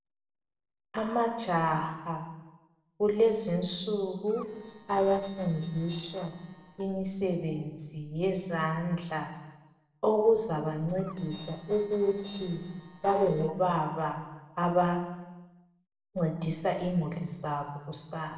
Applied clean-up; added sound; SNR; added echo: neural separator model SepFormer DNS4.